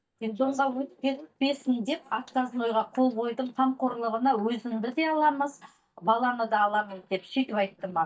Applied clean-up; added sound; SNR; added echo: neural mask model DeepFilterNet 3.